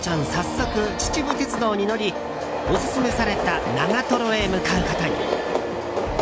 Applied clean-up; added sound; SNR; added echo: none; none; none; none.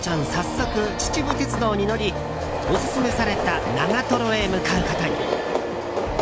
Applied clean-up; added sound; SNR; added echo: none; Accelerating, revving, vroom / Motor vehicle (road); 13 dB; none.